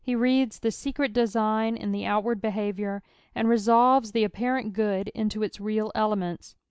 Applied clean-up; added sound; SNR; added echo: none; none; none; none.